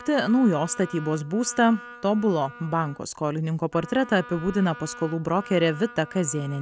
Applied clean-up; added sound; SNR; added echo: none; Wind instrument, woodwind instrument; 18 dB; none.